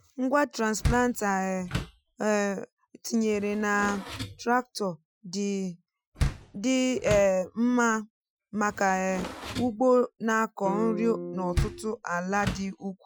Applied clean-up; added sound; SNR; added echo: classical method Wiener filter.